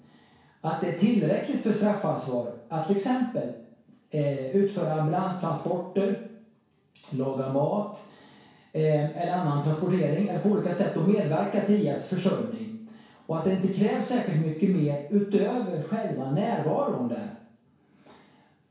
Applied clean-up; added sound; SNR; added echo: none; none; none; reverberation time 0.6 s.